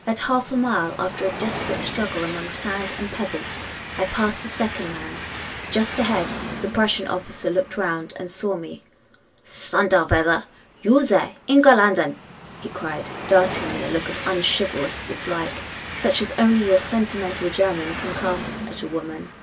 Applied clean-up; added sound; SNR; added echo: none; Train; 10 dB; reverberation time 0.1 s.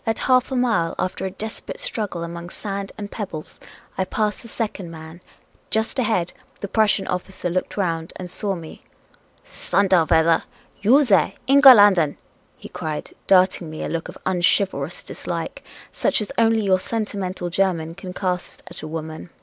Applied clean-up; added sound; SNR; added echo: none; none; none; none.